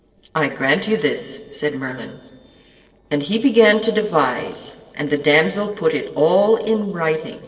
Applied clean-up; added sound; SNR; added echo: neural separator model SepFormer DNS4.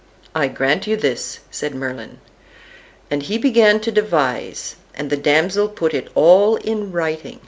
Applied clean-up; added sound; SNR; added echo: none; none; none; none.